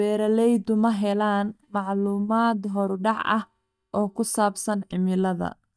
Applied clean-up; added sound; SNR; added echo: neural mask model DeepFilterNet 3.